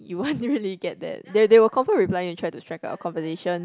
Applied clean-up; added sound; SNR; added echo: none; none; none; none.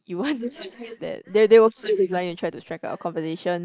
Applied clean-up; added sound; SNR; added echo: neural mask model Resemble Enhance denoiser.